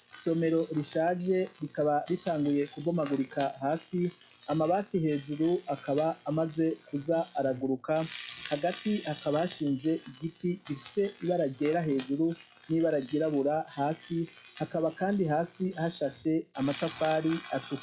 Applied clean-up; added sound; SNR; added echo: classical method log-MMSE.